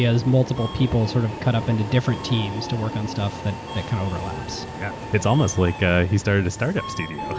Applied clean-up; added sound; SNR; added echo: none; Subway, metro, underground; 10 dB; none.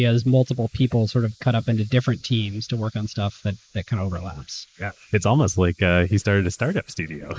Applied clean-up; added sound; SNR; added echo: neural mask model Resemble Enhance denoiser.